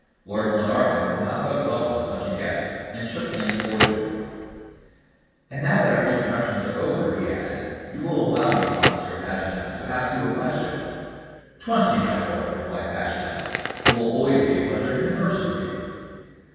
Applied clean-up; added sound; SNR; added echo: none; Crackle; 8 dB; reverberation time 2.1 s.